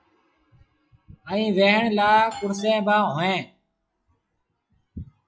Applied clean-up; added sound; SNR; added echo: classical method log-MMSE.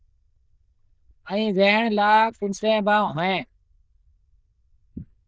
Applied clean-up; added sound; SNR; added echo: neural diffusion model UNIVERSE++.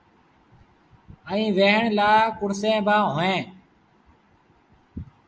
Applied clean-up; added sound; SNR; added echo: none; none; none; none.